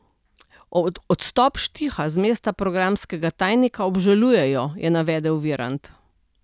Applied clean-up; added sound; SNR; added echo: none; none; none; none.